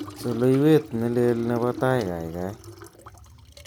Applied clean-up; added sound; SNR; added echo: none; Liquid; 16 dB; none.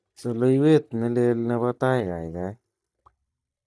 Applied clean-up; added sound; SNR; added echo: neural mask model DeepFilterNet 3.